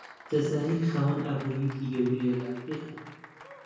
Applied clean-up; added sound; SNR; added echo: none; Applause; 19 dB; reverberation time 1.0 s.